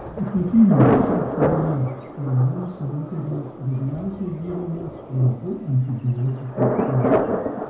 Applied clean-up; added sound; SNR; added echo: none; Thunder; 2 dB; reverberation time 0.6 s.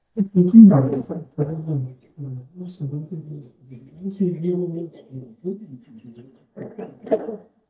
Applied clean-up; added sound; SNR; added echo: neural mask model DeepFilterNet 3.